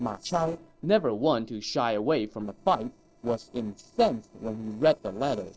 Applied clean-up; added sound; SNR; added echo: neural separator model SepFormer DNS4.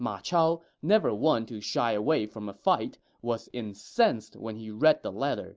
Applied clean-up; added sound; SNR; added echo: none; none; none; none.